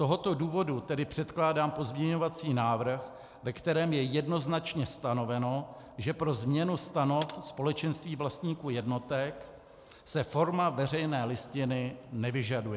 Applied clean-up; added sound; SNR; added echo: none; Computer keyboard; 17 dB; none.